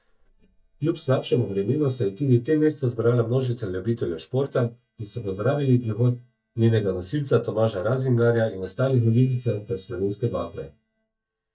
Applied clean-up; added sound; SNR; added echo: neural mask model DeepFilterNet 3.